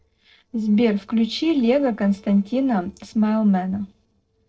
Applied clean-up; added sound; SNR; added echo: neural separator model SepFormer DNS4.